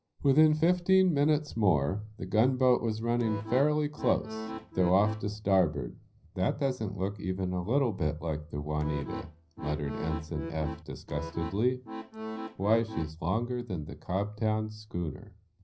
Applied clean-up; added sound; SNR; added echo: none; Accordion; 10 dB; reverberation time 0.4 s.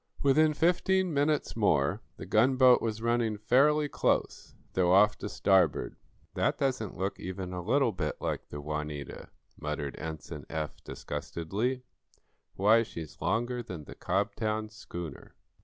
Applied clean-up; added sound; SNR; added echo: none; none; none; none.